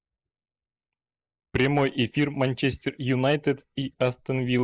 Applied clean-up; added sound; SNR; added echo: neural mask model Resemble Enhance denoiser.